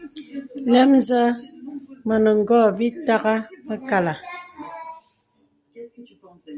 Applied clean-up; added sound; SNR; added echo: none; none; none; none.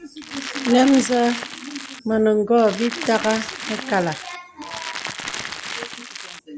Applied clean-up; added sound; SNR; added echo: none; Crackle; 10 dB; none.